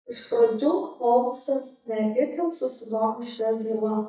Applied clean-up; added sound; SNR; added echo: neural mask model DeepFilterNet 3.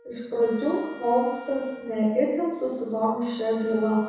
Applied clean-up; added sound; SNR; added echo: none; Wind instrument, woodwind instrument; 20 dB; reverberation time 1.1 s.